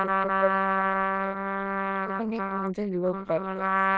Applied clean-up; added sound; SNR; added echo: neural diffusion model UNIVERSE++.